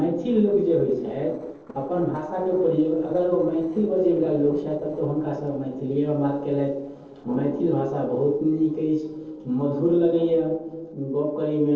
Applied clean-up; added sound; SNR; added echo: neural separator model SepFormer DNS4.